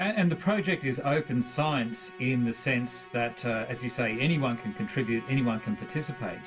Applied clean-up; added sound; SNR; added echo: none; Musical instrument; 17 dB; reverberation time 0.2 s.